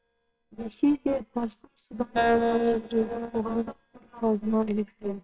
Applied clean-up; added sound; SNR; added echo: neural separator model SepFormer WHAMR!.